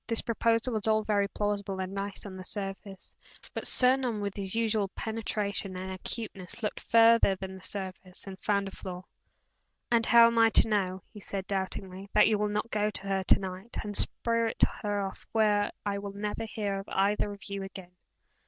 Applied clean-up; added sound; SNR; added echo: none; none; none; none.